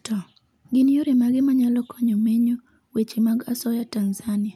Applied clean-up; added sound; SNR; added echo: none; none; none; none.